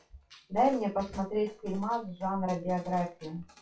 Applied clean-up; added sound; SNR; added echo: classical method WPE with log-MMSE.